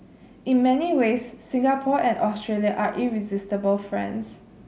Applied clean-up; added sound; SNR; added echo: none; none; none; none.